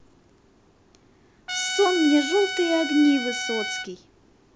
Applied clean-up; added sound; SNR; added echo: none; Trumpet; 5 dB; none.